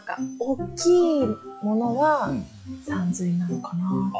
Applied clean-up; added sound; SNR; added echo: classical method log-MMSE.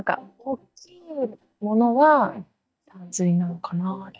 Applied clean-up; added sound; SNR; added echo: neural mask model DeepFilterNet 3.